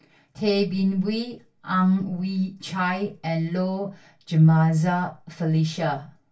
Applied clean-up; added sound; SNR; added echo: none; none; none; reverberation time 0.2 s.